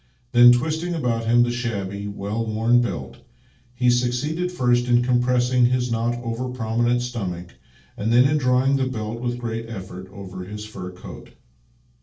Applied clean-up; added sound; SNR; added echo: none; none; none; reverberation time 0.3 s.